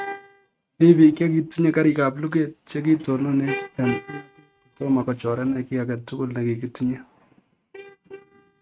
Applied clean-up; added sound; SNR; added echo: neural mask model RNNoise.